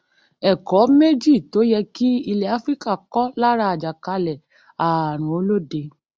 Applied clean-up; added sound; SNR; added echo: none; none; none; none.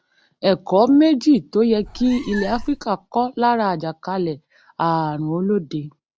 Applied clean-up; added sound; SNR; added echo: none; Meow; 15 dB; none.